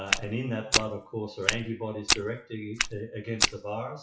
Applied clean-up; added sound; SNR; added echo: classical method WPE with log-MMSE.